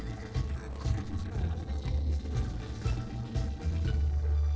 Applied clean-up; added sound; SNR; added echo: neural separator model SepFormer DNS4.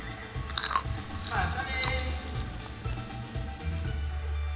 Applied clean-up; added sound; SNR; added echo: none; Chewing, mastication; -1 dB; reverberation time 1.3 s.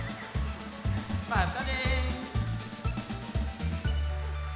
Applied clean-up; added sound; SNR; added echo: none; none; none; none.